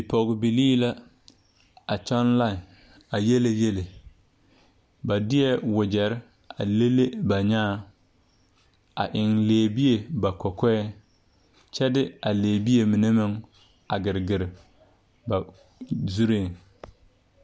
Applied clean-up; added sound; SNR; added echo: none; none; none; none.